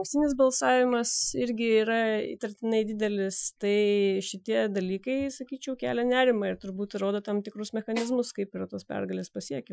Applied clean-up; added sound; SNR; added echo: classical method Wiener filter.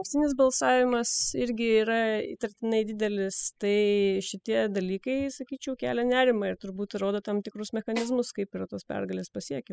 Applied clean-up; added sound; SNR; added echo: classical method spectral subtraction.